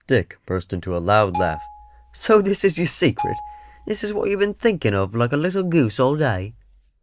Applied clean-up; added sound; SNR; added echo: none; Marimba, xylophone; 12 dB; none.